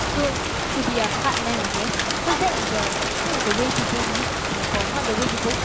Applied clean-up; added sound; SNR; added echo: none; Rain; -4 dB; none.